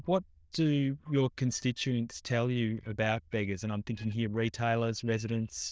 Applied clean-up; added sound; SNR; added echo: neural diffusion model UNIVERSE++.